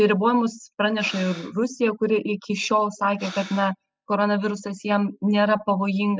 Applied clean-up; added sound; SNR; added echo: classical method spectral subtraction.